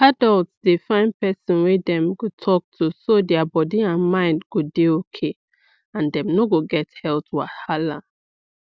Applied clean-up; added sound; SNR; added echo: none; none; none; none.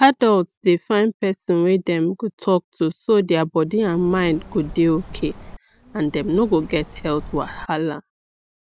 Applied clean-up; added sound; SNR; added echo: none; Bird; 16 dB; none.